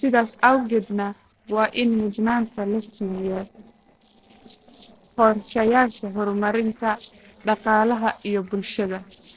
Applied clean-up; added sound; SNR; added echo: neural separator model SepFormer DNS4.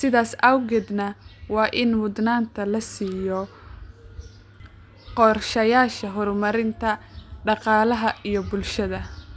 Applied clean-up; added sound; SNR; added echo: none; none; none; none.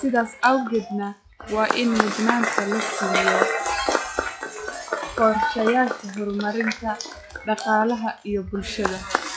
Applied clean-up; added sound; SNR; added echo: classical method log-MMSE.